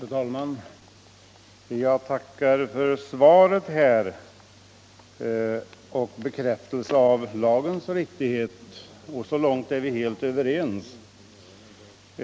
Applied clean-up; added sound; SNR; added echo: none; none; none; none.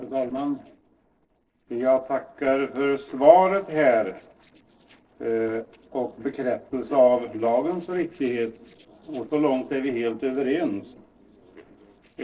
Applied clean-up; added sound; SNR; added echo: neural separator model SepFormer DNS4.